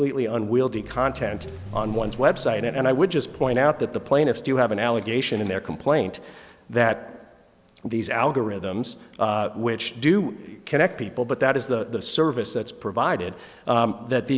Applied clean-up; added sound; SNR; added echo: none; Vehicle; 14 dB; none.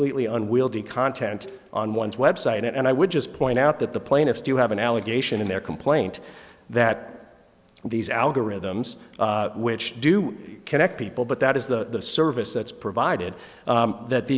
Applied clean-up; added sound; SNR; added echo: none; none; none; none.